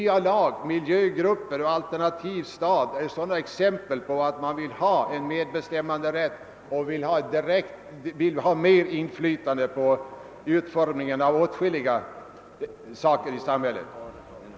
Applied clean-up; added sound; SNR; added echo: none; none; none; none.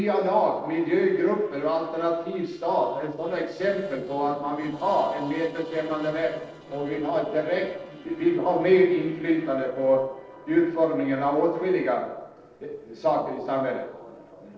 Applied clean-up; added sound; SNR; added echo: neural separator model SepFormer DNS4.